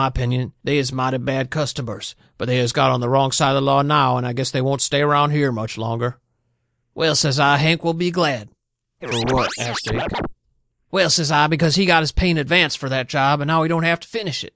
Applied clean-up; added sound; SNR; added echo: neural mask model Resemble Enhance denoiser.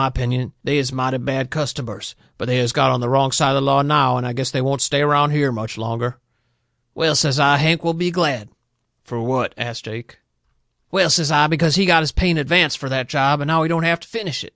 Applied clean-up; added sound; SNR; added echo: none; none; none; none.